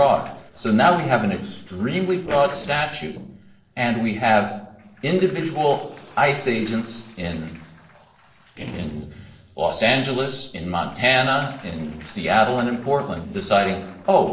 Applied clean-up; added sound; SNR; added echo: neural separator model SepFormer DNS4.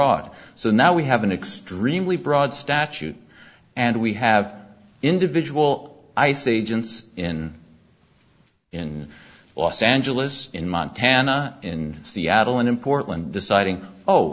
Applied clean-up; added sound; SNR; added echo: none; none; none; none.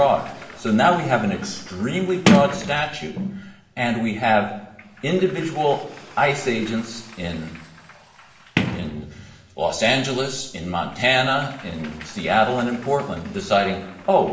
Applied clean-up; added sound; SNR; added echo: none; Sliding door; 8 dB; reverberation time 0.8 s.